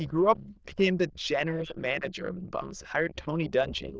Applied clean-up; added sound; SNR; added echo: neural diffusion model UNIVERSE++.